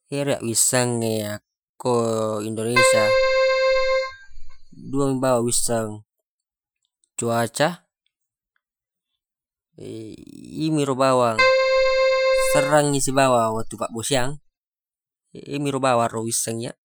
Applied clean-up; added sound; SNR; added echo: classical method Wiener filter.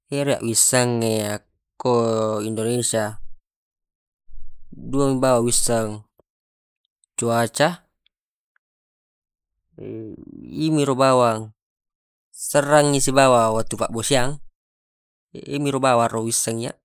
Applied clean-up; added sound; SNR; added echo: neural mask model Resemble Enhance denoiser.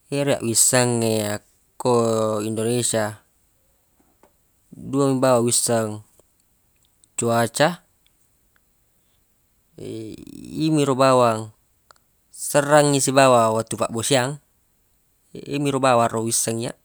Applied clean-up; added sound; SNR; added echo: none; none; none; none.